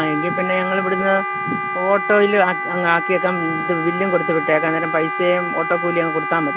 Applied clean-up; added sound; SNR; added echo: none; Wind instrument, woodwind instrument; 4 dB; none.